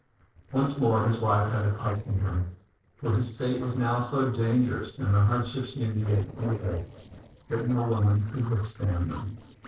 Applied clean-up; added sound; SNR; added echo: neural separator model SepFormer DNS4.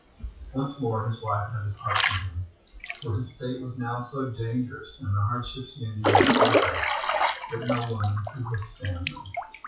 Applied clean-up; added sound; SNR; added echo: classical method WPE with log-MMSE.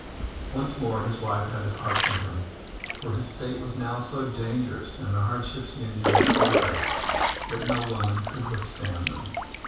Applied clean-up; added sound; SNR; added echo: none; Drip / Trickle, dribble / Water / Splash, splatter; -1 dB; reverberation time 0.7 s.